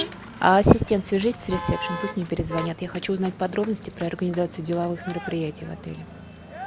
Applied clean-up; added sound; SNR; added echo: none; Motor vehicle (road); 12 dB; none.